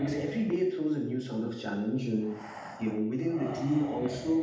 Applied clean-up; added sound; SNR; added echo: none; Breathing; 14 dB; reverberation time 0.8 s.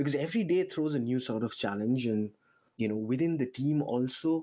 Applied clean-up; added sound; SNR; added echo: none; none; none; none.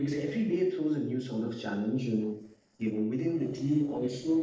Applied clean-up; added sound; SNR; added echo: neural separator model SepFormer DNS4.